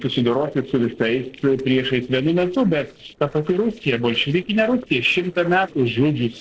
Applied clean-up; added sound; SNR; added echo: neural separator model SepFormer DNS4.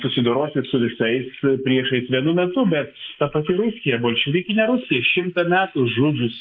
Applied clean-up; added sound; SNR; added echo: neural mask model Resemble Enhance denoiser.